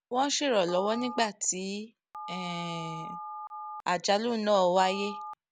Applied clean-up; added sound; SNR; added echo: none; Telephone; 13 dB; none.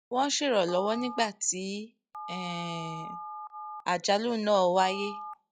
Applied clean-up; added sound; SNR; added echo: classical method log-MMSE.